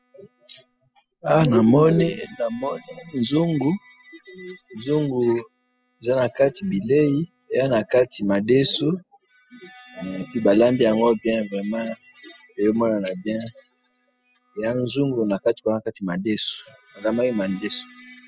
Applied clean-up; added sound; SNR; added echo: classical method spectral subtraction.